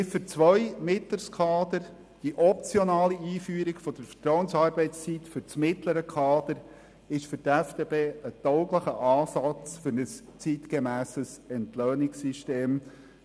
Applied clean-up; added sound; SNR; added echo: none; none; none; none.